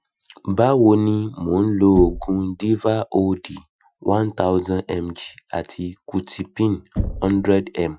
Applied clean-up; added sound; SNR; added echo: classical method Wiener filter.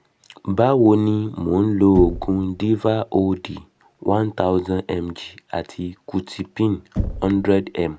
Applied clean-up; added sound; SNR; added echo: none; Knock; 14 dB; none.